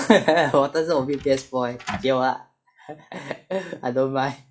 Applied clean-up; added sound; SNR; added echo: classical method log-MMSE.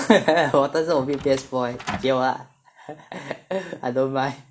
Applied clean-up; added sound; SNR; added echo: none; Door; 12 dB; none.